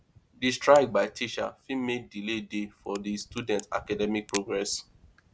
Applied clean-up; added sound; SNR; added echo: none; Crack; 18 dB; none.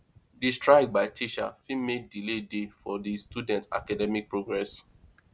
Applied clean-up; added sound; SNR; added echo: none; none; none; none.